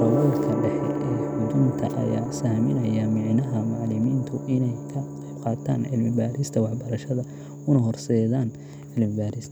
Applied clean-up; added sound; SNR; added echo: none; Gong; 6 dB; none.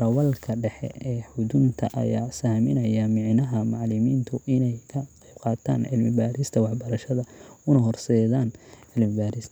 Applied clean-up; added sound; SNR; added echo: none; none; none; none.